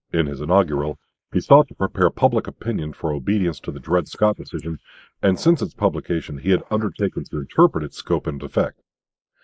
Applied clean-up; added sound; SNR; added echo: neural mask model Resemble Enhance denoiser.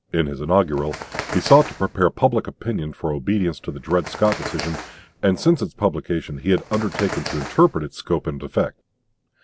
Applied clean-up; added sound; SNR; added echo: none; Bird; 12 dB; none.